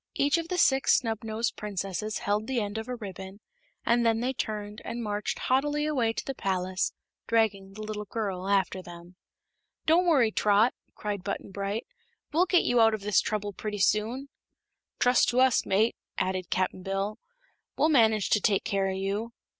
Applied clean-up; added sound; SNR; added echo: none; none; none; none.